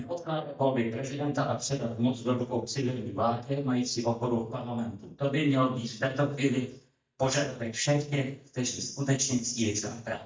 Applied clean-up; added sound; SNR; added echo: neural mask model DeepFilterNet 3.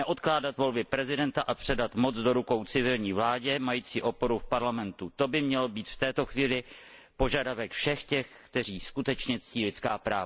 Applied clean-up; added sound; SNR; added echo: none; none; none; none.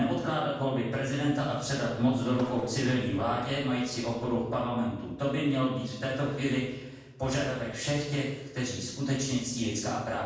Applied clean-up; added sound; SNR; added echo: neural separator model SepFormer DNS4.